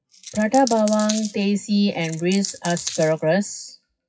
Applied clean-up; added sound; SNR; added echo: classical method WPE with log-MMSE.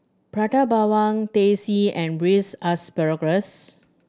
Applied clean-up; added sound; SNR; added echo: none; none; none; none.